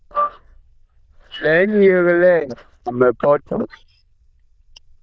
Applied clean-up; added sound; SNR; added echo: neural diffusion model UNIVERSE++.